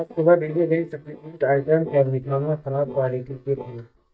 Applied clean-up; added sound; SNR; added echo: neural mask model DeepFilterNet 3.